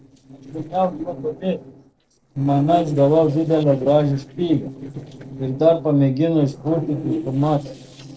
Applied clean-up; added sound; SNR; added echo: neural separator model SepFormer DNS4.